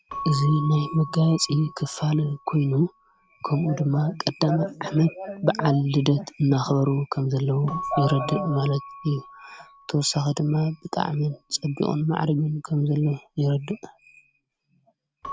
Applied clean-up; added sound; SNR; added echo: none; Keyboard (musical) / Bell; 17 dB; none.